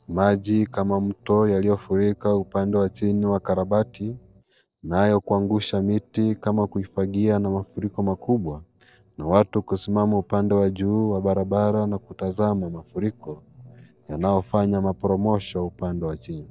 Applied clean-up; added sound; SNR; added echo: neural separator model SepFormer DNS4.